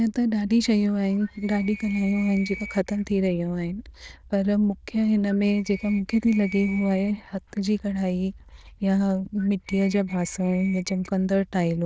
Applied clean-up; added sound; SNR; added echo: neural diffusion model UNIVERSE++.